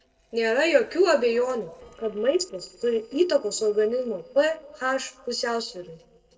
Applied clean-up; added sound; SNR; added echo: neural separator model SepFormer DNS4.